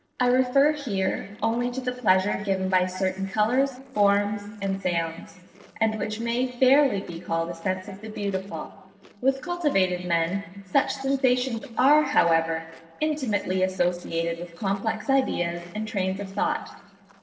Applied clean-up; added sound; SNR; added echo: neural separator model SepFormer DNS4.